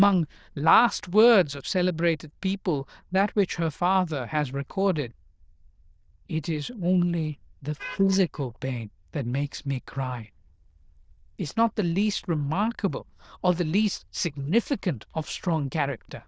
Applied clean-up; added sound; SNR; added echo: neural diffusion model UNIVERSE++.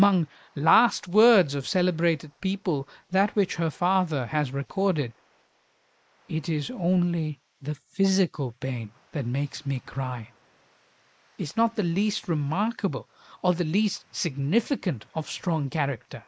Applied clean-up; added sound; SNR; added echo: neural mask model Resemble Enhance denoiser.